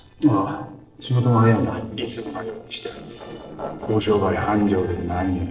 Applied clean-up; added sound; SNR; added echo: neural separator model SepFormer DNS4.